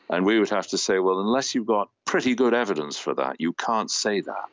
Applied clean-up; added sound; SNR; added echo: none; none; none; none.